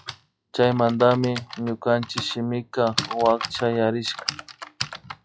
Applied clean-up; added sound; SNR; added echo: classical method log-MMSE.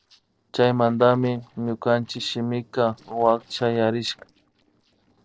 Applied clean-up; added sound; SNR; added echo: neural separator model SepFormer DNS4.